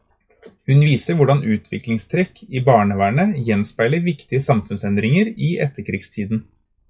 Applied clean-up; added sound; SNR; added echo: classical method WPE with log-MMSE.